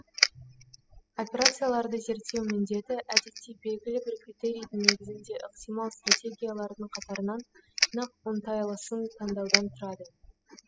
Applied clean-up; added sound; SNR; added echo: classical method spectral subtraction.